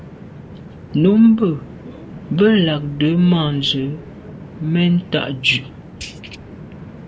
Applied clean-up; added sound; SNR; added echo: none; Train; 17 dB; none.